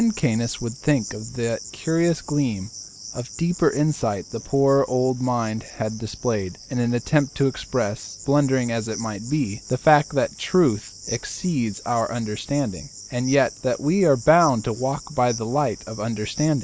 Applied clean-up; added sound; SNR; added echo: none; Cricket; 17 dB; none.